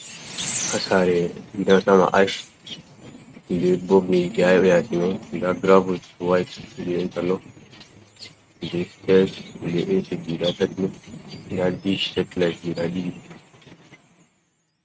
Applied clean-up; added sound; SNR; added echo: neural mask model RNNoise.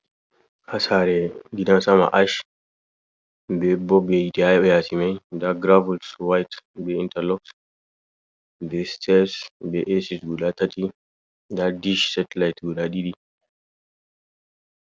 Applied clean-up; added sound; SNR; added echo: none; none; none; none.